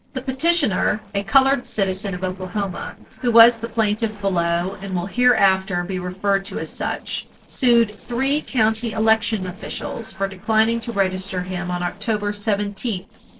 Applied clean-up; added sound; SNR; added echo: neural separator model SepFormer DNS4.